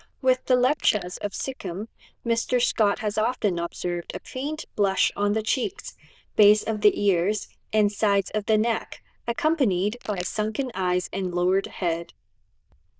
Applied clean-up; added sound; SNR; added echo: neural diffusion model UNIVERSE++.